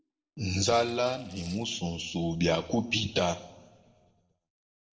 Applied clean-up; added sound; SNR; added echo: neural separator model SepFormer DNS4.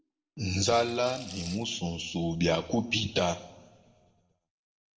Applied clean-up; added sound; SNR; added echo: none; Rattle / Rattle (instrument); 16 dB; reverberation time 1.0 s.